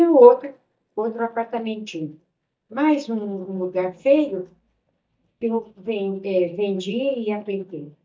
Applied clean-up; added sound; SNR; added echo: neural mask model DeepFilterNet 3.